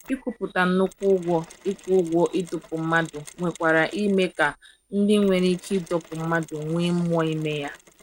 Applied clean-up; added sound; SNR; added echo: neural mask model RNNoise.